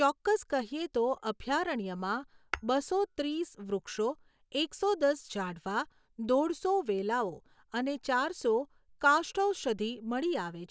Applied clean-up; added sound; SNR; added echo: none; Tap / Hammer; 16 dB; none.